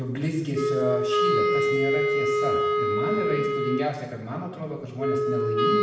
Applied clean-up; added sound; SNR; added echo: none; Wind instrument, woodwind instrument; -5 dB; reverberation time 0.9 s.